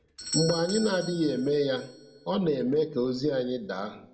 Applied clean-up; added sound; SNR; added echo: none; Doorbell; 12 dB; reverberation time 0.5 s.